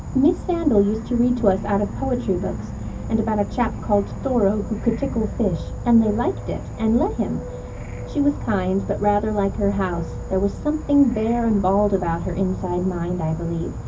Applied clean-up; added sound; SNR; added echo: none; Insect / Frog; 8 dB; reverberation time 0.4 s.